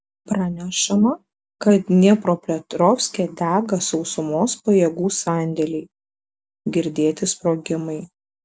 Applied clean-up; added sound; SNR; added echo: none; none; none; none.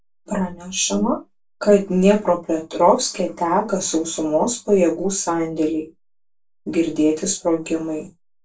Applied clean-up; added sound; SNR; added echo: none; none; none; reverberation time 0.2 s.